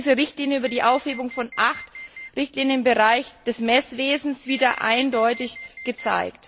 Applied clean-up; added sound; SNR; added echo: none; Alarm; 17 dB; none.